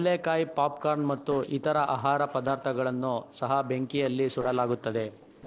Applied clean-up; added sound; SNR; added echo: neural separator model SepFormer DNS4.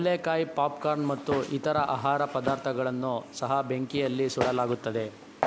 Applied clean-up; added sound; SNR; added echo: none; Walk, footsteps; 10 dB; none.